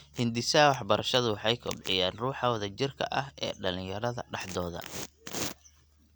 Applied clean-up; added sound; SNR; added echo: none; none; none; none.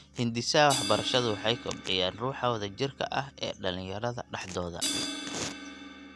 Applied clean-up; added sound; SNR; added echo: none; Crash cymbal; 9 dB; none.